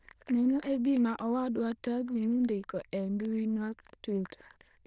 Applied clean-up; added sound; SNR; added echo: neural diffusion model UNIVERSE++.